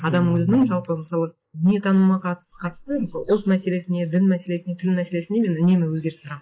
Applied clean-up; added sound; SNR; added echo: neural mask model Resemble Enhance denoiser.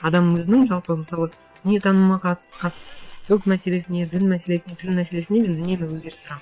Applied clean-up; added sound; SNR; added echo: neural separator model SepFormer WHAM!.